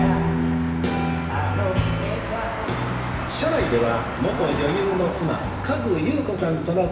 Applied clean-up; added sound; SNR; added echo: none; Motor vehicle (road); 8 dB; reverberation time 0.8 s.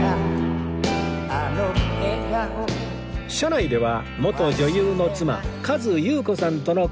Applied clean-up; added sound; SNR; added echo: none; none; none; none.